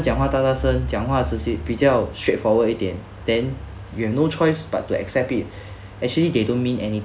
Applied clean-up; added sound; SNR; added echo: none; none; none; none.